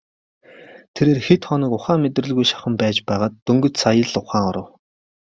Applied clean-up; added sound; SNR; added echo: none; none; none; none.